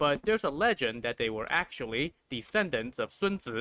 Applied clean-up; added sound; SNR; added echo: neural mask model RNNoise.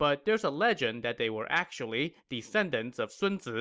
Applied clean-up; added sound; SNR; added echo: none; none; none; none.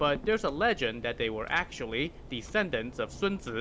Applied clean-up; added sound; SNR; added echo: none; Clock; 14 dB; none.